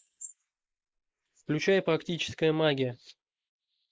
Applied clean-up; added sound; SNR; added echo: neural mask model Resemble Enhance denoiser.